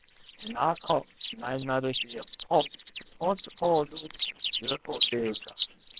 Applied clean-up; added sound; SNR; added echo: neural separator model SepFormer WHAMR!.